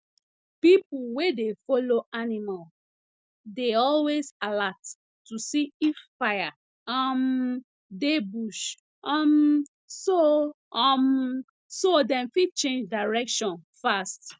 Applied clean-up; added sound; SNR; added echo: none; none; none; none.